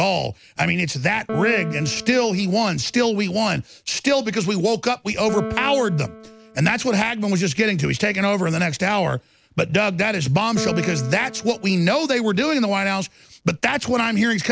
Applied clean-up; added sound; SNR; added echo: none; Piano; 14 dB; none.